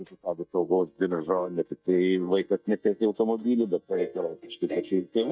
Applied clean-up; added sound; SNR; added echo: neural mask model DeepFilterNet 3.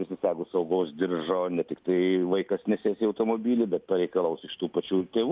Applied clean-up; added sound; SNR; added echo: none; none; none; none.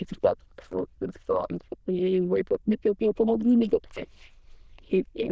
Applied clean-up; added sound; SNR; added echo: neural diffusion model UNIVERSE++.